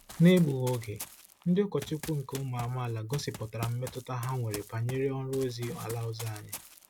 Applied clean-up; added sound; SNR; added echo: none; Run; 16 dB; none.